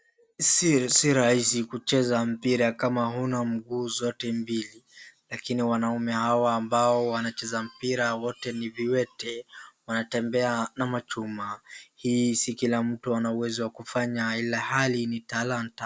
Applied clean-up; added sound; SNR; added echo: none; none; none; none.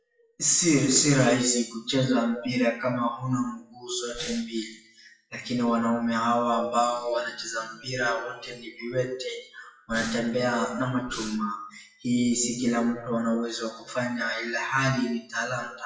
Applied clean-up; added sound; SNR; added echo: classical method WPE with log-MMSE.